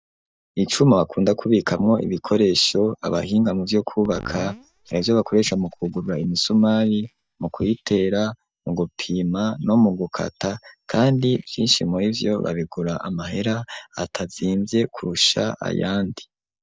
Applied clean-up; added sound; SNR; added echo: neural mask model DeepFilterNet 3.